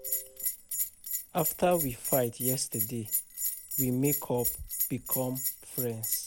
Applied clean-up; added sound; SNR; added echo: none; Bell; 1 dB; none.